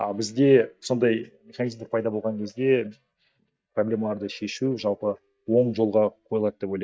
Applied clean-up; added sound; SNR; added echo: neural mask model DeepFilterNet 3.